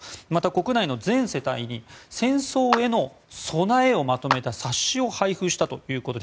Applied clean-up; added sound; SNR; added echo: none; Clapping; 8 dB; none.